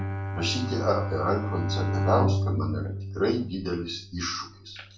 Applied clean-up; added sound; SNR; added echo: none; Bowed string instrument; 0 dB; reverberation time 0.3 s.